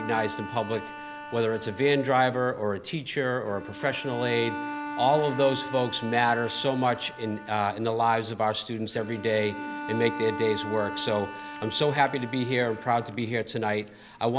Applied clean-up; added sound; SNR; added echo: none; Bowed string instrument; 11 dB; none.